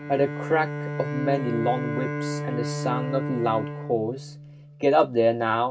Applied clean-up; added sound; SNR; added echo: none; Bowed string instrument; 6 dB; reverberation time 0.4 s.